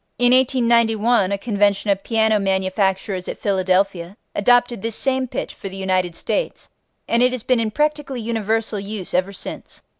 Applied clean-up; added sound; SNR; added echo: none; none; none; none.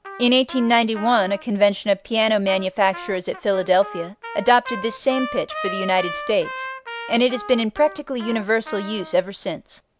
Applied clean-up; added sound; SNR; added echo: none; Trumpet; 14 dB; none.